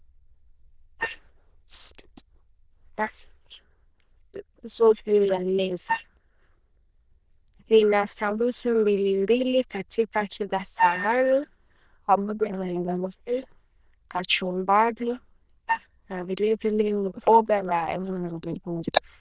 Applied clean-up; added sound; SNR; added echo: neural diffusion model UNIVERSE++.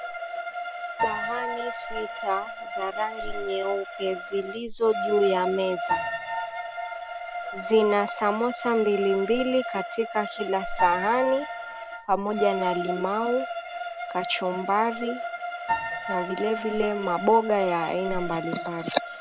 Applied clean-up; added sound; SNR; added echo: none; Bowed string instrument + Piano; 5 dB; none.